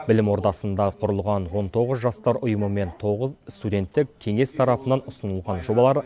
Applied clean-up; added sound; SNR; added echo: none; none; none; none.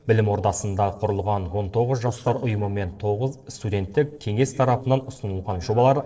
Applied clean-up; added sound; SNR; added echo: neural separator model SepFormer DNS4.